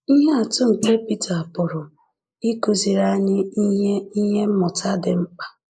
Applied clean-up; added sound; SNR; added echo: neural mask model Resemble Enhance denoiser.